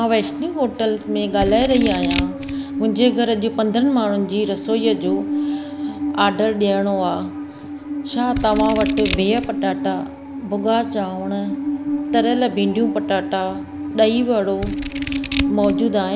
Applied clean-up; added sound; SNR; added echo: none; Musical instrument + Scissors; 4 dB; none.